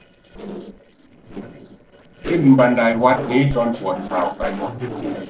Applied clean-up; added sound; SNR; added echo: neural separator model SepFormer DNS4.